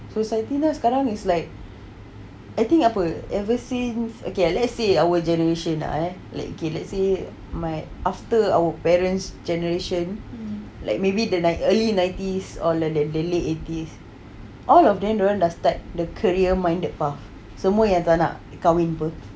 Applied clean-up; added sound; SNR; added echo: none; none; none; none.